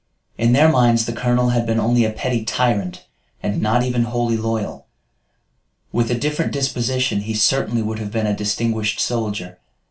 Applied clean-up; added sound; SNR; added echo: none; none; none; reverberation time 0.3 s.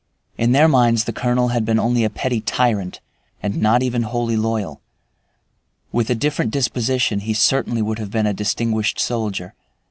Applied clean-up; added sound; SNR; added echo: none; none; none; none.